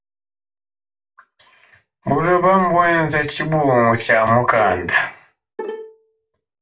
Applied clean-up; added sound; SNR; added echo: none; Bowed string instrument; 14 dB; reverberation time 0.2 s.